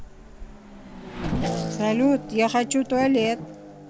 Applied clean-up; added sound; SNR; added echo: none; Race car, auto racing / Accelerating, revving, vroom; 7 dB; none.